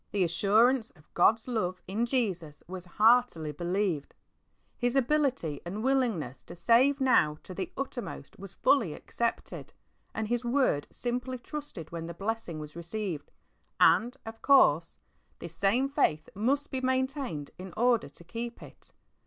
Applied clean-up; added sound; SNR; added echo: none; none; none; none.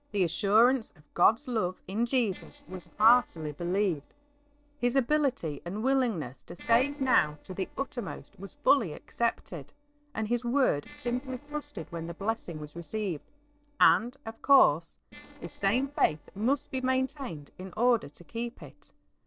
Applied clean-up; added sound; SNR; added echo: neural separator model SepFormer DNS4.